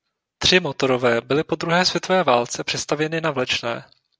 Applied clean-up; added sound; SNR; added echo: none; none; none; none.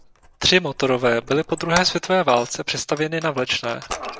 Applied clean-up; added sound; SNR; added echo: none; Squeak; 13 dB; none.